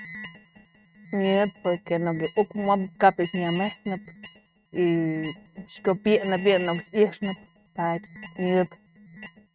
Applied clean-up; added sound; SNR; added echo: neural mask model RNNoise.